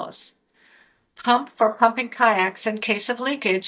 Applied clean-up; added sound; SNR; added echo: neural mask model DeepFilterNet 3.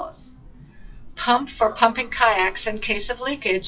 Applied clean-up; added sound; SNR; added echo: classical method WPE with log-MMSE.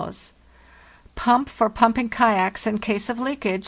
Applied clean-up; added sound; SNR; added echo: none; none; none; none.